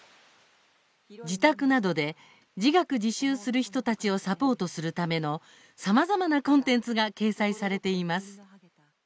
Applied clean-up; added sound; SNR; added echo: none; none; none; none.